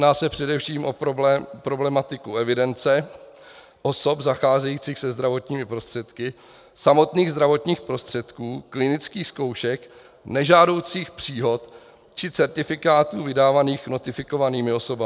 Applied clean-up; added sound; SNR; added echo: none; none; none; none.